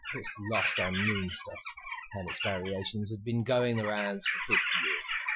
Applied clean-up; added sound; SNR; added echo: classical method Wiener filter.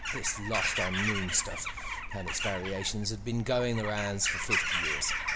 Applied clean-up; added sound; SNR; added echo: none; Bird vocalization, bird call, bird song / Crow; 0 dB; none.